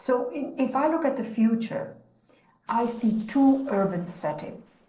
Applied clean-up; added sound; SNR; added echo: neural separator model SepFormer DNS4.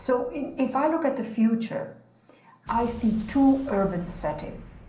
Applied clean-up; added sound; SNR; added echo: none; Explosion; 19 dB; reverberation time 0.6 s.